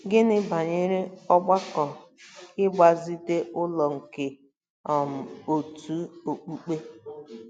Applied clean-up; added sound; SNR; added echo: none; none; none; none.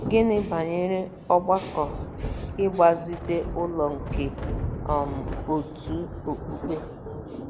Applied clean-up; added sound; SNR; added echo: none; Thunder; 7 dB; none.